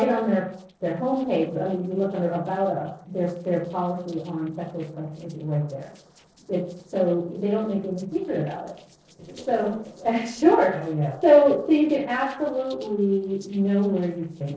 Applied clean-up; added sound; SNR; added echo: neural separator model SepFormer DNS4.